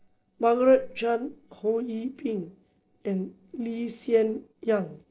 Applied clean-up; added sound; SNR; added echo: neural separator model SepFormer DNS4.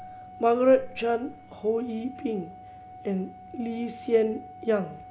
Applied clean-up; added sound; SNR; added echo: none; Organ; 17 dB; none.